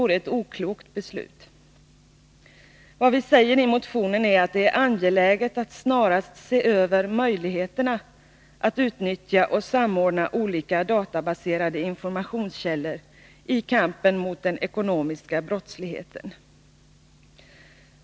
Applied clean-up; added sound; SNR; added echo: none; none; none; none.